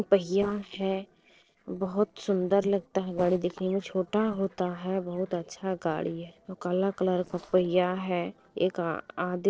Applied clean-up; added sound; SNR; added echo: neural separator model SepFormer DNS4.